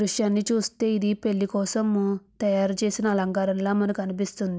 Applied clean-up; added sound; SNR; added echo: none; none; none; none.